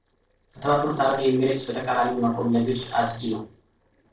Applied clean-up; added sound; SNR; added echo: neural separator model SepFormer DNS4.